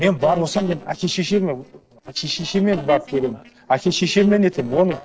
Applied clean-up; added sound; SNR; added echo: neural separator model SepFormer DNS4.